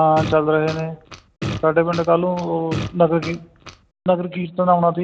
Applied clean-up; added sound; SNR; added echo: none; Fart; 11 dB; none.